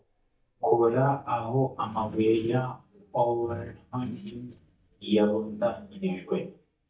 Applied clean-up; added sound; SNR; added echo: neural mask model DeepFilterNet 3.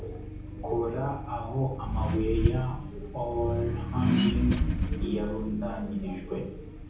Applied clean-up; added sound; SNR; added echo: none; Accelerating, revving, vroom; 0 dB; reverberation time 0.7 s.